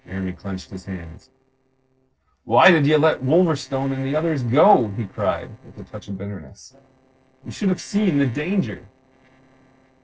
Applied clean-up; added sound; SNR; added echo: neural separator model SepFormer DNS4.